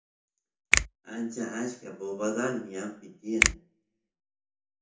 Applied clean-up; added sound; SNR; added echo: none; Finger snapping; -5 dB; reverberation time 0.6 s.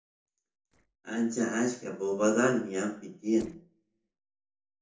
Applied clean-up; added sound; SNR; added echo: neural separator model SepFormer DNS4.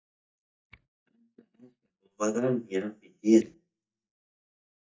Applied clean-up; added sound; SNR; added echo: neural mask model DeepFilterNet 3.